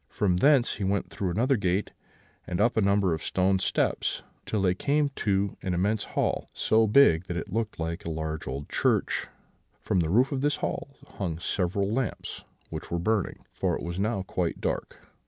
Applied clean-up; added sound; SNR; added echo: none; none; none; none.